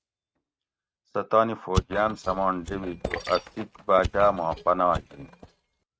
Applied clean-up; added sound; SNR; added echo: neural mask model RNNoise.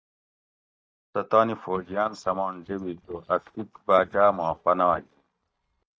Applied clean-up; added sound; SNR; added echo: neural mask model DeepFilterNet 3.